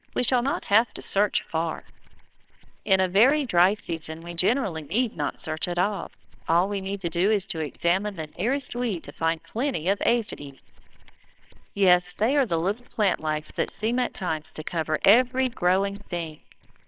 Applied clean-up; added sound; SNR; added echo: neural separator model SepFormer WHAMR!.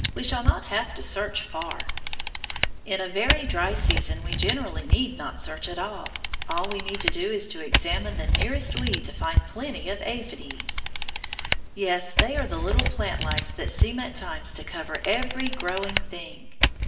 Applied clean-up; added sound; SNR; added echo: none; Camera; -4 dB; reverberation time 0.9 s.